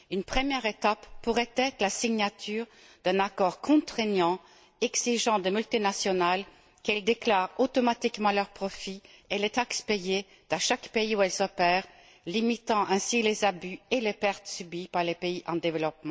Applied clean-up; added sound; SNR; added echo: none; none; none; none.